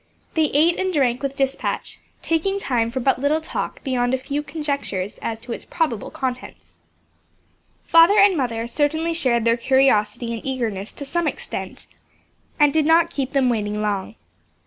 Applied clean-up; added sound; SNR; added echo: none; none; none; none.